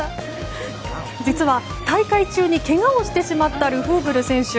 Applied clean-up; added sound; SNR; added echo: none; none; none; none.